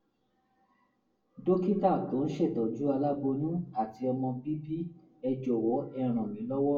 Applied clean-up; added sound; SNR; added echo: none; none; none; reverberation time 0.3 s.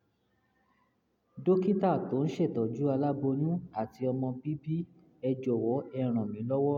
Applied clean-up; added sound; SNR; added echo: none; none; none; none.